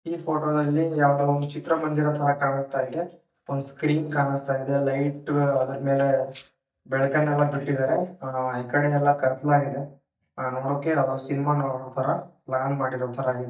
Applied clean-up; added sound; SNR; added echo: neural mask model DeepFilterNet 3.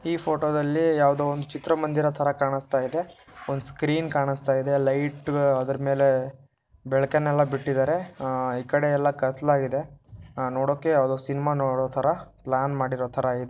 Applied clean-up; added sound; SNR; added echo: none; none; none; none.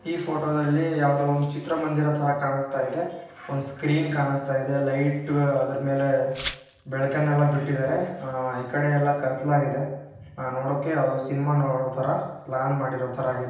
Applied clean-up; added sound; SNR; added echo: none; Glass; 8 dB; reverberation time 0.9 s.